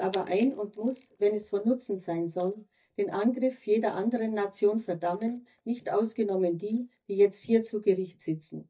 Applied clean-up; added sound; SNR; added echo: neural mask model DeepFilterNet 3.